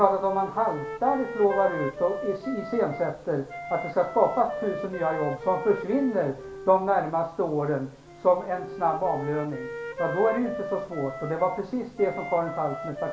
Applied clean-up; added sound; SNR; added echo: none; Wind instrument, woodwind instrument; 10 dB; reverberation time 0.4 s.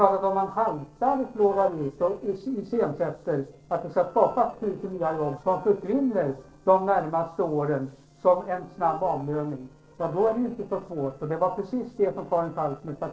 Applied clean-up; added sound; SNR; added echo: neural separator model SepFormer DNS4.